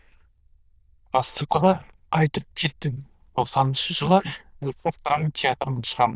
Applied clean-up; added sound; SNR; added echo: neural diffusion model UNIVERSE++.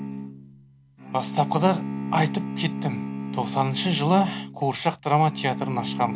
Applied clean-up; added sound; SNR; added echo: none; Bowed string instrument; 7 dB; none.